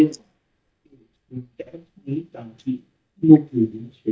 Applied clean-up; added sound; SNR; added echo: neural mask model DeepFilterNet 3.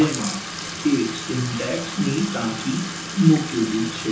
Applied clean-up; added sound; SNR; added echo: none; Bathtub (filling or washing); 9 dB; reverberation time 0.6 s.